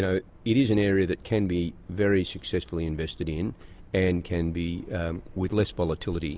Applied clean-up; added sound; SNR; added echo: none; none; none; none.